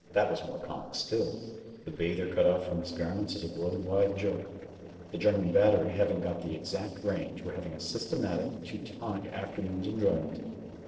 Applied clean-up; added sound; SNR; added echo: neural separator model SepFormer DNS4.